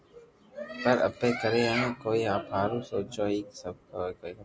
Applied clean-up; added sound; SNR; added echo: none; none; none; none.